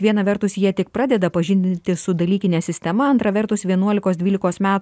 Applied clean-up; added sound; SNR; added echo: none; none; none; none.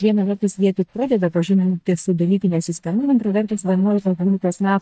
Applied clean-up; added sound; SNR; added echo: neural mask model DeepFilterNet 3.